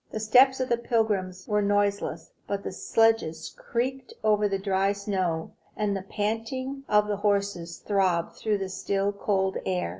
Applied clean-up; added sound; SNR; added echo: none; none; none; none.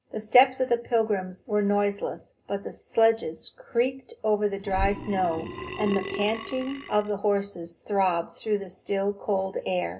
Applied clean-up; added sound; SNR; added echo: none; Burping, eructation; 8 dB; reverberation time 0.2 s.